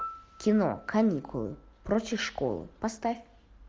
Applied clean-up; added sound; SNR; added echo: none; Piano; 18 dB; none.